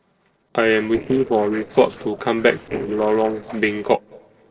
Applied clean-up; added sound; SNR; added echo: neural separator model SepFormer DNS4.